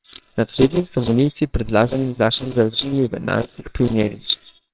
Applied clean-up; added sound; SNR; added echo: neural separator model SepFormer WHAMR!.